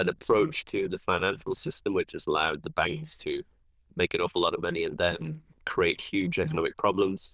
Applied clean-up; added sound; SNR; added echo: neural diffusion model UNIVERSE++.